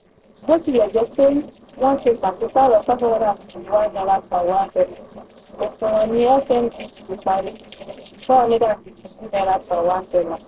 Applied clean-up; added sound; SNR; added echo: neural separator model SepFormer DNS4.